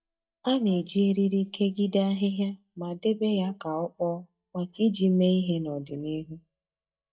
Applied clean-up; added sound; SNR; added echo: neural mask model DeepFilterNet 3.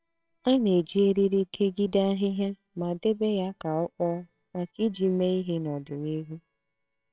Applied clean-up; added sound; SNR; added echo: neural separator model SepFormer WHAMR!.